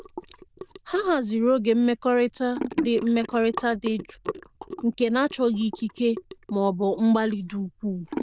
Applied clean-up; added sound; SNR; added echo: neural diffusion model UNIVERSE++.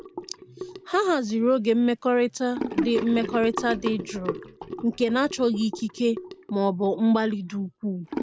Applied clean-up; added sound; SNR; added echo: none; Sink (filling or washing) / Gurgling; 10 dB; none.